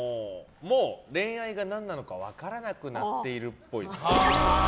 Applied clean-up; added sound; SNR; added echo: none; none; none; none.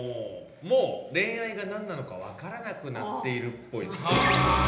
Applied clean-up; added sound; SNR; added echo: none; none; none; reverberation time 1.0 s.